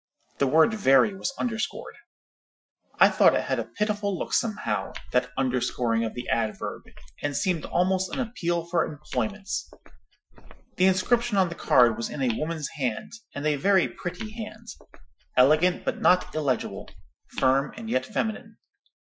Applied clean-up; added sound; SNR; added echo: classical method Wiener filter.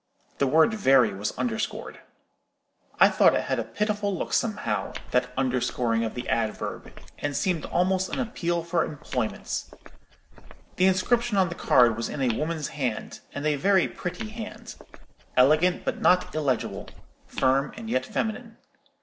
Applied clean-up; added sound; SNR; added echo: none; Walk, footsteps; 14 dB; none.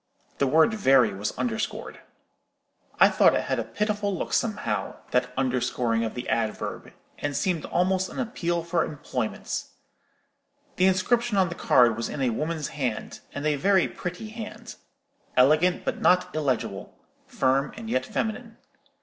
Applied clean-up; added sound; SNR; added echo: none; none; none; none.